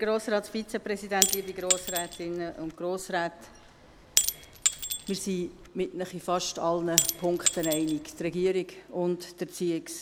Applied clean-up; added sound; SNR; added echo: none; Shatter / Crushing; 2 dB; none.